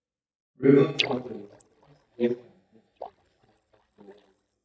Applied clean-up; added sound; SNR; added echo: neural mask model DeepFilterNet 3.